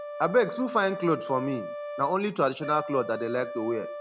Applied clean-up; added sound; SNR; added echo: none; Brass instrument; 10 dB; none.